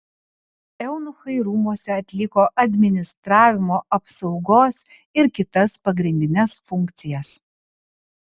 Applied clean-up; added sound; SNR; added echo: none; none; none; none.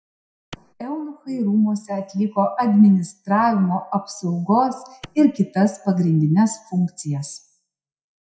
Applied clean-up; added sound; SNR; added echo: classical method WPE with log-MMSE.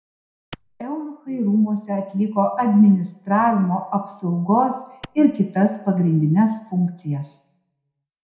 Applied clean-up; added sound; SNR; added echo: none; Clapping; 19 dB; reverberation time 0.5 s.